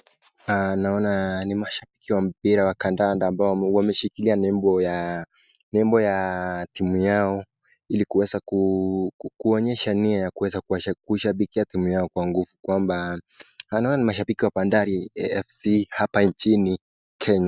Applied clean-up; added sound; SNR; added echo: none; none; none; none.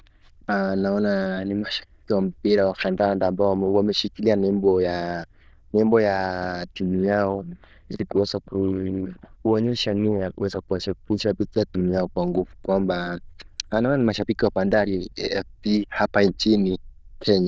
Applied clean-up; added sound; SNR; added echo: neural diffusion model UNIVERSE++.